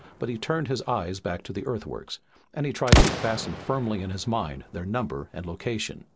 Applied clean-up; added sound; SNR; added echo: none; Explosion; -1 dB; none.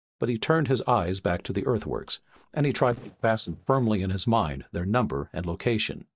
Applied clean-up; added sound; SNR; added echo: neural mask model DeepFilterNet 3.